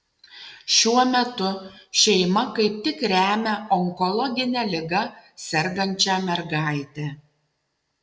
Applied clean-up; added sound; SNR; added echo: none; none; none; none.